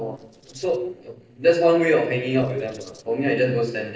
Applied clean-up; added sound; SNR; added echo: neural separator model SepFormer DNS4.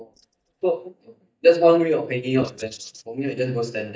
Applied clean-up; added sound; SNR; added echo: neural mask model DeepFilterNet 3.